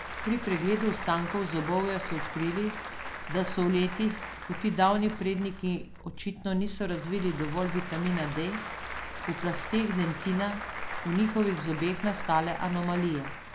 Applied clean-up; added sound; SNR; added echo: none; Applause / Crowd; 8 dB; none.